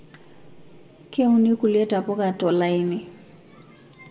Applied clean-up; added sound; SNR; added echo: none; none; none; reverberation time 0.9 s.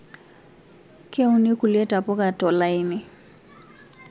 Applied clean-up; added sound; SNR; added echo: none; none; none; none.